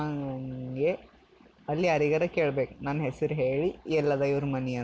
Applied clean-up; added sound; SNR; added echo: none; none; none; none.